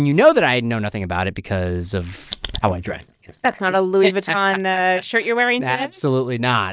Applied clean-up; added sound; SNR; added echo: neural mask model DeepFilterNet 3.